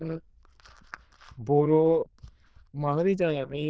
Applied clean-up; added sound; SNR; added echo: neural diffusion model UNIVERSE++.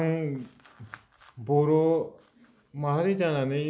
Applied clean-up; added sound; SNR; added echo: none; none; none; none.